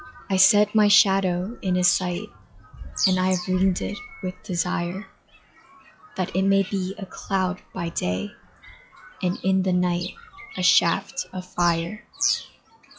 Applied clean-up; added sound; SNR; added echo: classical method log-MMSE.